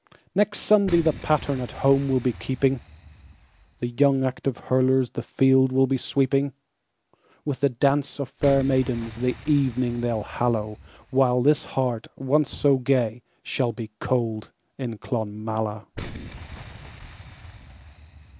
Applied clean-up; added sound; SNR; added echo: none; Boom; 19 dB; none.